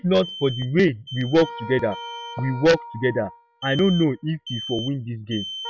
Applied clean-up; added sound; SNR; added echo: classical method log-MMSE.